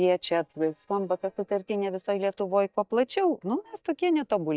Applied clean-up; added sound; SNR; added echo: neural mask model DeepFilterNet 3.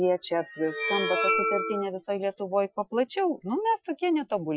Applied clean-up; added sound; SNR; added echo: classical method Wiener filter.